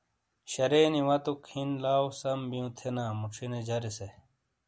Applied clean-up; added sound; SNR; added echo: none; none; none; none.